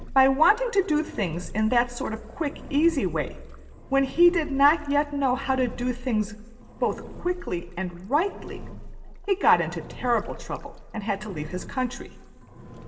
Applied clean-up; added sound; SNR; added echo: none; Engine; 13 dB; reverberation time 1.9 s.